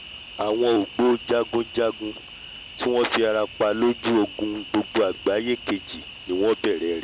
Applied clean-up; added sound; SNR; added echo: none; Cricket; 16 dB; none.